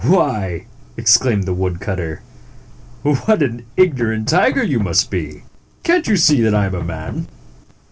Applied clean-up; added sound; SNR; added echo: none; Knock; 13 dB; none.